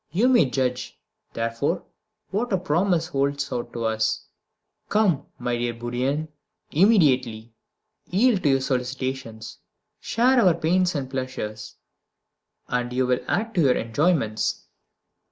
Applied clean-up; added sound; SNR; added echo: none; none; none; none.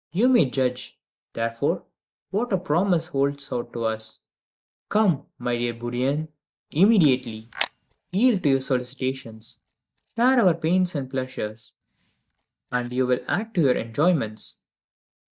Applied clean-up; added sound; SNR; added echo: neural mask model DeepFilterNet 3.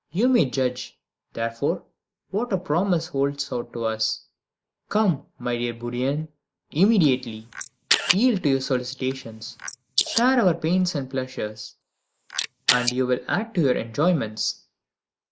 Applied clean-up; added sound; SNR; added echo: neural mask model Resemble Enhance denoiser.